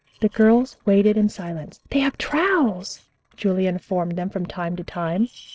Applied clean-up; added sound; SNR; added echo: neural separator model SepFormer DNS4.